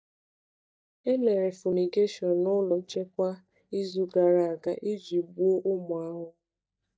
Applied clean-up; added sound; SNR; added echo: neural mask model DeepFilterNet 3.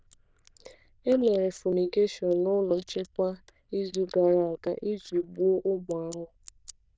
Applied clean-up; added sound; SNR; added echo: neural diffusion model UNIVERSE++.